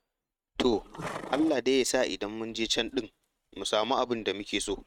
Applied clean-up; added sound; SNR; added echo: neural mask model RNNoise.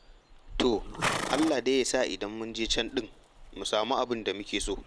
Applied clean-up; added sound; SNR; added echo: none; Livestock, farm animals, working animals; 8 dB; none.